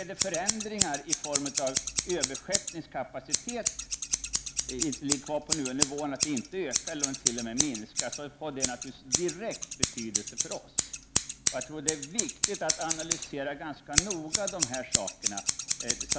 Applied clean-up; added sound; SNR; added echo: none; Scissors; -4 dB; none.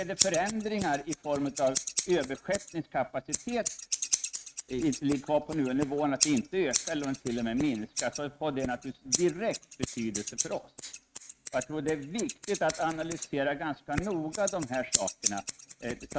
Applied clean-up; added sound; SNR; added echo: neural mask model RNNoise.